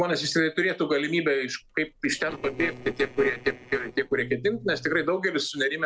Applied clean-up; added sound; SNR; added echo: neural separator model SepFormer DNS4.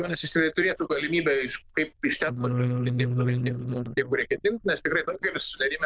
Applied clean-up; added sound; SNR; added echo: neural diffusion model UNIVERSE++.